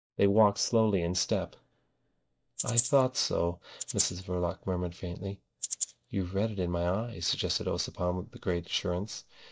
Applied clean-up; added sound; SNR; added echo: neural mask model DeepFilterNet 3.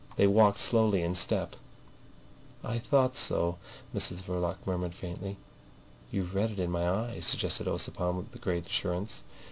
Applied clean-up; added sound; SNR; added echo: none; none; none; none.